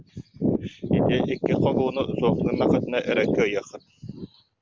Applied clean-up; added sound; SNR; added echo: none; none; none; none.